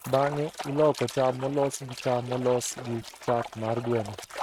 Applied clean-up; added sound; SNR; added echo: neural mask model RNNoise.